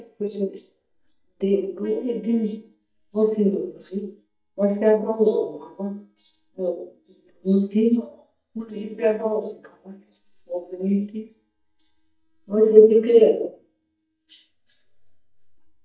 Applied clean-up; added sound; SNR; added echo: neural mask model DeepFilterNet 3.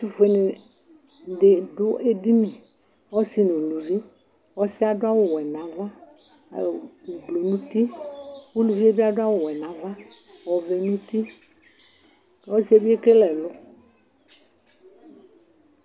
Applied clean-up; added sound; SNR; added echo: none; none; none; none.